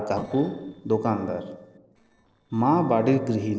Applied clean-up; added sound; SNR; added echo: neural separator model SepFormer DNS4.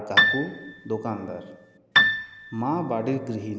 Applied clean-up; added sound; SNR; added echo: none; Piano; -4 dB; none.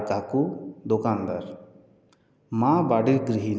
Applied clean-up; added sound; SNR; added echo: none; none; none; none.